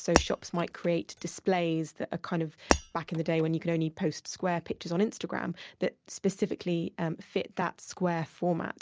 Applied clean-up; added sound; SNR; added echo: none; Shatter; 2 dB; none.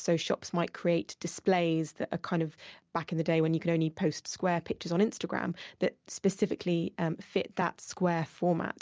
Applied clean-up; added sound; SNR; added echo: none; none; none; none.